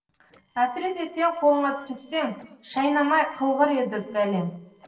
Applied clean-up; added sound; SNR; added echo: neural separator model SepFormer DNS4.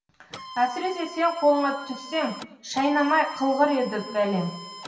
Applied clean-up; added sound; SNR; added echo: none; Printer; 15 dB; reverberation time 0.9 s.